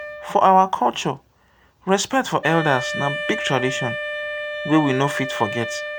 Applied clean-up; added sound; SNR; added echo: none; Wind instrument, woodwind instrument; 8 dB; none.